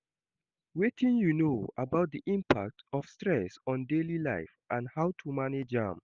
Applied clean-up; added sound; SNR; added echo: none; none; none; none.